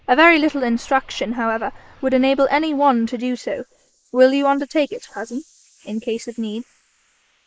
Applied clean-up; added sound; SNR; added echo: neural mask model Resemble Enhance denoiser.